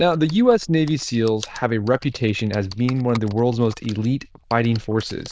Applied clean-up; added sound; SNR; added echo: neural diffusion model UNIVERSE++.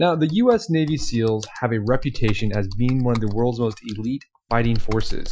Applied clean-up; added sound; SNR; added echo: classical method Wiener filter.